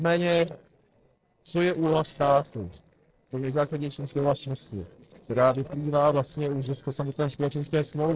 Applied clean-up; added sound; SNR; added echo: neural separator model SepFormer DNS4.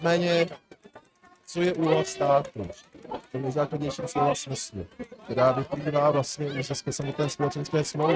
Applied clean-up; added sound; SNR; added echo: neural mask model RNNoise.